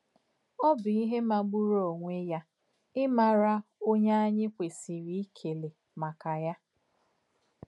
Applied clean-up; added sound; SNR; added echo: none; none; none; none.